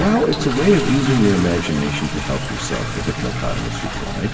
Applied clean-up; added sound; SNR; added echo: none; Toilet flush; 8 dB; reverberation time 1.1 s.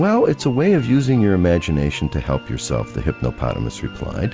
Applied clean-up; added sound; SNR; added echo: none; none; none; none.